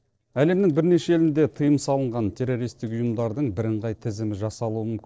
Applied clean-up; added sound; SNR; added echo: neural separator model SepFormer DNS4.